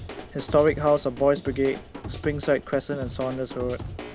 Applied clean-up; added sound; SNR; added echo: none; Drum / Drum kit; 11 dB; none.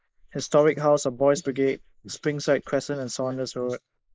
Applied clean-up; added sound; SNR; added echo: neural mask model Resemble Enhance denoiser.